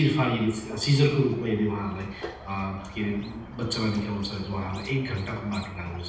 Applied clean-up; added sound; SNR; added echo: none; Squeak; 16 dB; reverberation time 0.9 s.